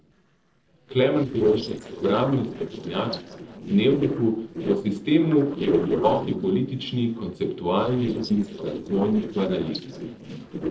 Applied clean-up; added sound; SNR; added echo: neural separator model SepFormer DNS4.